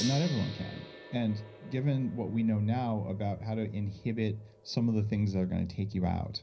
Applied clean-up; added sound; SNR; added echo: none; Gong; 17 dB; reverberation time 0.4 s.